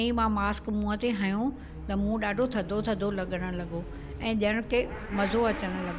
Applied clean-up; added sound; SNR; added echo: none; Motorcycle / Accelerating, revving, vroom; 10 dB; none.